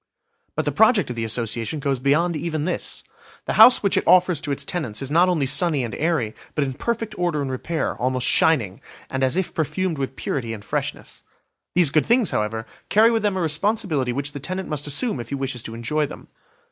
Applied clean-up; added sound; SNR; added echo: none; none; none; none.